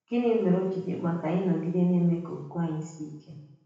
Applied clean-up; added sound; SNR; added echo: none; none; none; reverberation time 0.9 s.